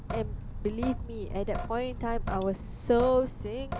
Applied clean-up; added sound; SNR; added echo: none; Drip / Sink (filling or washing); 5 dB; none.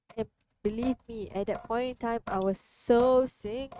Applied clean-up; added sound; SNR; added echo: neural mask model RNNoise.